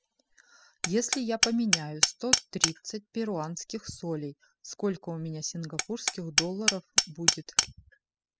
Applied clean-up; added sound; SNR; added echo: classical method spectral subtraction.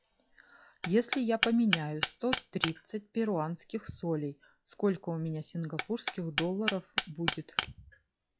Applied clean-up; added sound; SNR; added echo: classical method log-MMSE.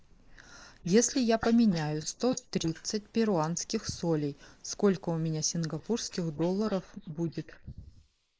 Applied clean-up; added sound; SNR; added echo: neural mask model Resemble Enhance denoiser.